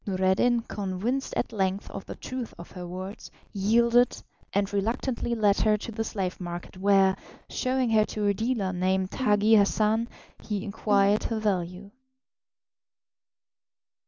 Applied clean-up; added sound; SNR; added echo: none; Bowed string instrument; 12 dB; none.